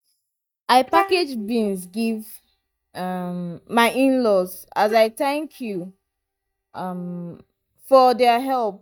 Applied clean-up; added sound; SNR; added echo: neural mask model DeepFilterNet 3.